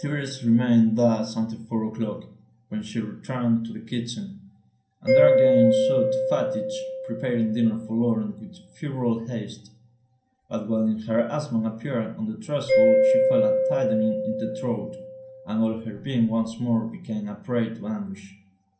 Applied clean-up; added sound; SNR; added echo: none; Mallet percussion; 1 dB; reverberation time 0.6 s.